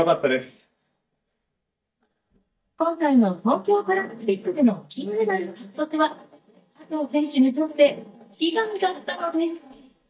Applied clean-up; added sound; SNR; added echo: neural mask model DeepFilterNet 3.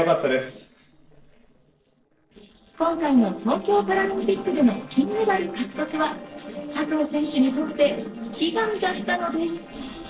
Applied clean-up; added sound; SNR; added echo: neural separator model SepFormer DNS4.